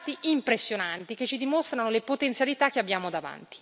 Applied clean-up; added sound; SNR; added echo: none; none; none; none.